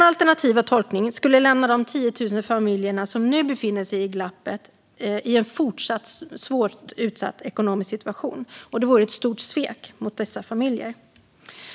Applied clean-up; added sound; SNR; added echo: none; none; none; none.